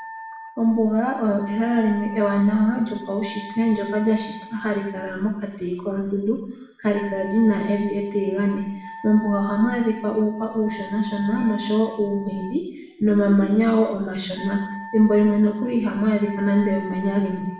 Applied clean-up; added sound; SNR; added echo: none; Wind instrument, woodwind instrument; 17 dB; reverberation time 0.8 s.